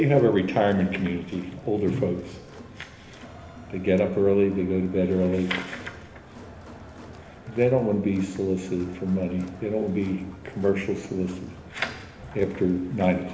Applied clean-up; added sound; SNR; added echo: none; Crowd; 18 dB; reverberation time 1.1 s.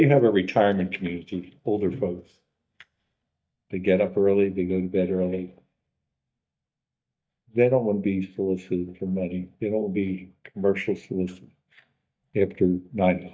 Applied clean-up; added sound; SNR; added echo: neural mask model DeepFilterNet 3.